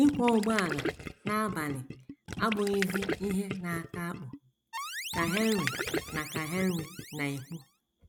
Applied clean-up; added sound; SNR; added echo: none; Alarm + Gurgling; 6 dB; none.